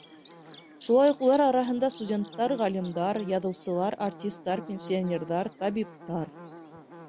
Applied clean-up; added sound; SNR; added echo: none; Buzz / Bird; 17 dB; none.